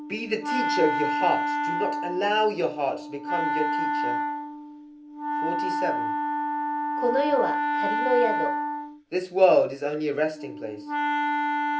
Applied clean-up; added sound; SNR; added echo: none; Wind instrument, woodwind instrument; 0 dB; reverberation time 0.3 s.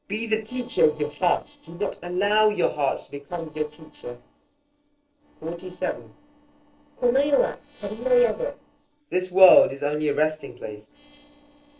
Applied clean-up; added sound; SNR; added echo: neural separator model SepFormer DNS4.